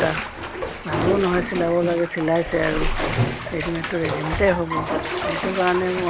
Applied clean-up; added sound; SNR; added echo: none; Bathtub (filling or washing); 3 dB; none.